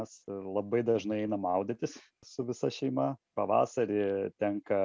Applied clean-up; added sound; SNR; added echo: none; none; none; none.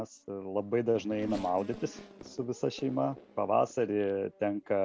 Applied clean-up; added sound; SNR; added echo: none; Race car, auto racing / Accelerating, revving, vroom; 18 dB; none.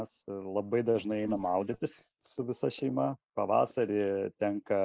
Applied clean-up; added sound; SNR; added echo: neural mask model Resemble Enhance denoiser.